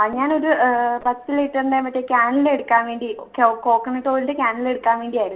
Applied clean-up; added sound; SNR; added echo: neural separator model SepFormer DNS4.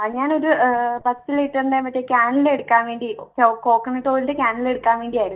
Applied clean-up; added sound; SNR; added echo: neural mask model DeepFilterNet 3.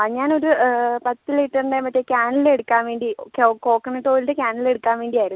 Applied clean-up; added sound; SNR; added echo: none; none; none; none.